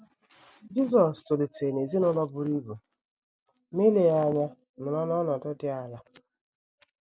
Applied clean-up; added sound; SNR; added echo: none; none; none; none.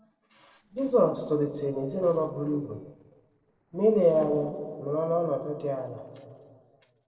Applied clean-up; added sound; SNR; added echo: neural separator model SepFormer DNS4.